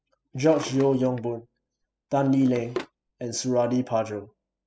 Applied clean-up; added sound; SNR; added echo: classical method spectral subtraction.